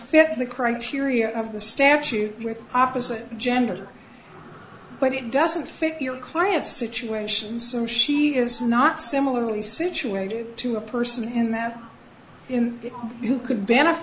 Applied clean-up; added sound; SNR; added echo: none; none; none; none.